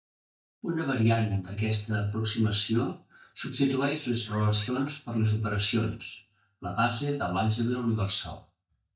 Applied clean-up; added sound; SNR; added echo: neural mask model DeepFilterNet 3.